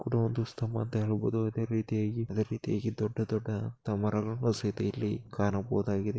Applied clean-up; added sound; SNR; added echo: neural mask model Resemble Enhance denoiser.